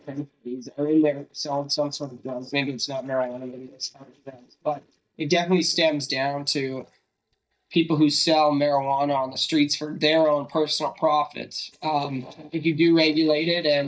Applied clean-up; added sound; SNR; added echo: neural mask model DeepFilterNet 3.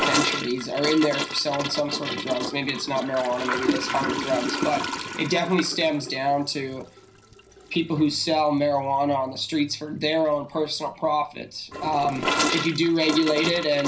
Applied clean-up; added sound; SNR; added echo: none; Toilet flush / Gurgling; 6 dB; reverberation time 0.4 s.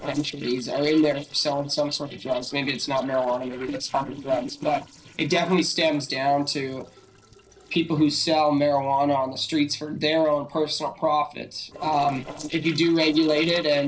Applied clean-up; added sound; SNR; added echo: neural separator model SepFormer DNS4.